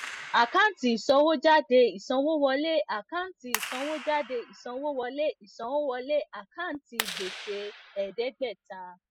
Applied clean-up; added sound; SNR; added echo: classical method spectral subtraction.